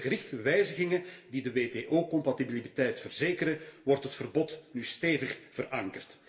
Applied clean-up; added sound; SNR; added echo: none; none; none; reverberation time 0.7 s.